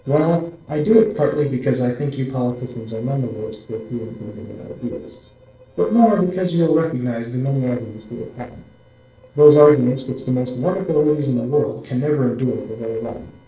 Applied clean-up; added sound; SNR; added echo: neural separator model SepFormer DNS4.